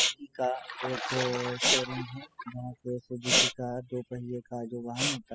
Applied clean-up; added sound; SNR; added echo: classical method spectral subtraction.